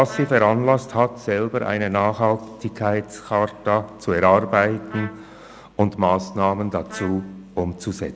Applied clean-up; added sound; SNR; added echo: none; Trumpet; 18 dB; none.